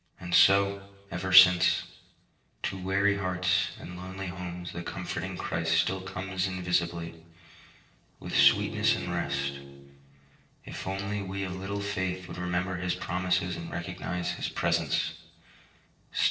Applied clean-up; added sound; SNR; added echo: neural separator model SepFormer DNS4.